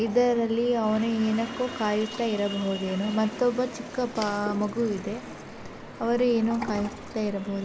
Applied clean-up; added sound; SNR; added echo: none; Toilet flush; 15 dB; none.